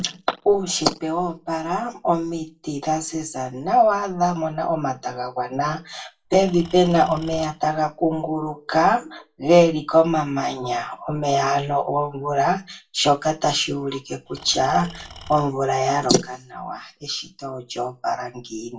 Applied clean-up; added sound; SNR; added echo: none; Engine / Tools; 19 dB; reverberation time 0.2 s.